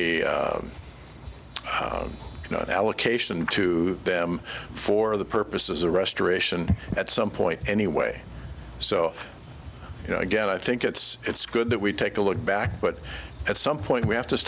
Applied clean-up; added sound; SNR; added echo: none; none; none; none.